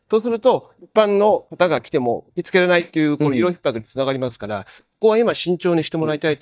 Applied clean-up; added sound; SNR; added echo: neural mask model DeepFilterNet 3.